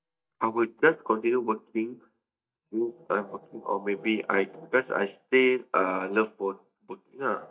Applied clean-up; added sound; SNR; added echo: neural mask model DeepFilterNet 3.